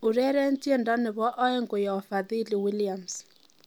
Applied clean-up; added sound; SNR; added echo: none; none; none; none.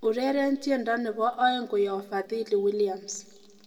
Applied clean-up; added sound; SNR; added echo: none; none; none; reverberation time 1.0 s.